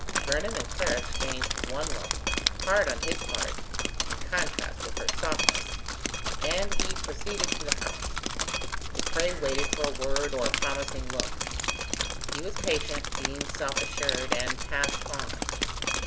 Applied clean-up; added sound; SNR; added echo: none; Drip; -5 dB; none.